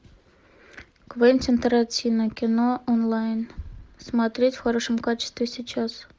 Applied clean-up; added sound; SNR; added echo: none; none; none; none.